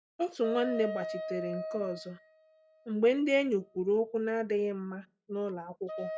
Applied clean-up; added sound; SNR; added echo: classical method log-MMSE.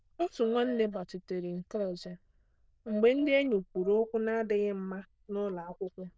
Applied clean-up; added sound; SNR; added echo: neural diffusion model UNIVERSE++.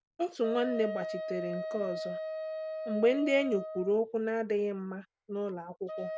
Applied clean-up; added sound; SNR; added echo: none; Wind instrument, woodwind instrument; 7 dB; none.